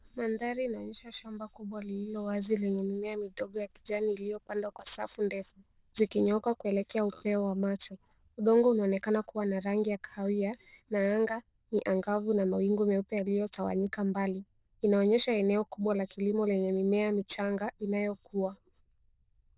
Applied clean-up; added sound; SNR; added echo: neural diffusion model UNIVERSE++.